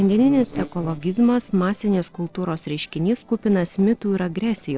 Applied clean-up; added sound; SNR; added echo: neural separator model SepFormer DNS4.